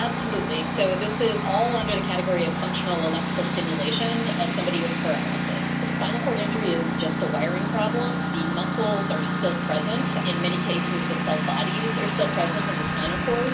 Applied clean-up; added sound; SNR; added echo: none; Engine; -2 dB; reverberation time 0.3 s.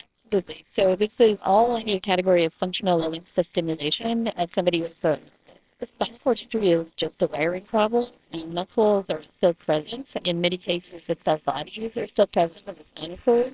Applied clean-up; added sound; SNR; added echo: neural separator model SepFormer WHAMR!.